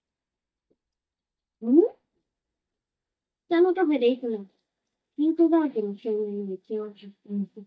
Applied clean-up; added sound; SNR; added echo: neural mask model DeepFilterNet 3.